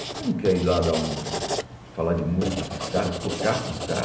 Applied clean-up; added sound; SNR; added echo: none; Writing; 6 dB; reverberation time 0.9 s.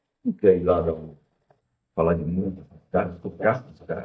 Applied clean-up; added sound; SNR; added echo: neural mask model DeepFilterNet 3.